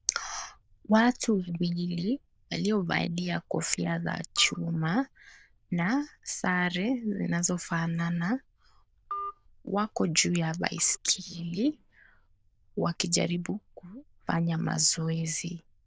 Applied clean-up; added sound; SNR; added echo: neural diffusion model UNIVERSE++.